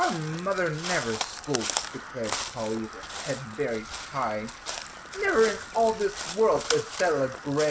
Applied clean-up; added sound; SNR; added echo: none; Crow; 8 dB; none.